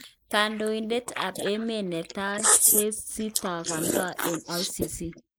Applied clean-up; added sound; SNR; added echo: neural mask model Resemble Enhance denoiser.